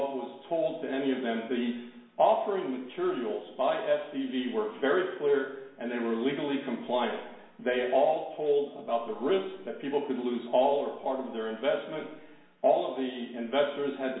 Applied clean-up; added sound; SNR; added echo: none; none; none; reverberation time 1.0 s.